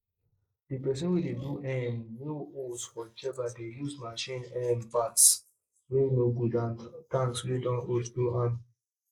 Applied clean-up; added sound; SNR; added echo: neural mask model Resemble Enhance denoiser.